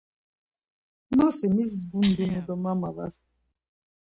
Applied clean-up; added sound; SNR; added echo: neural mask model RNNoise.